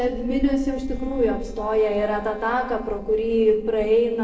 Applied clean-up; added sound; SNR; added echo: neural separator model SepFormer DNS4.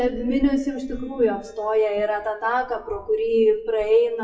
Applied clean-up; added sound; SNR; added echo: classical method WPE with log-MMSE.